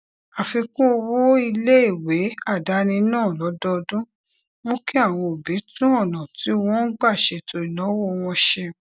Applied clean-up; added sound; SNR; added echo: none; none; none; none.